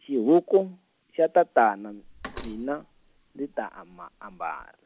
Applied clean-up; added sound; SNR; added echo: none; Slam; 19 dB; none.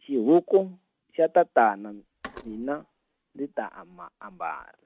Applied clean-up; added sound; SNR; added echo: neural mask model RNNoise.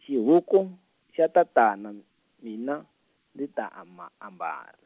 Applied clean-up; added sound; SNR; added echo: none; none; none; none.